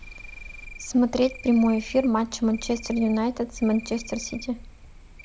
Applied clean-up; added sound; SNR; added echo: none; Cricket; 18 dB; none.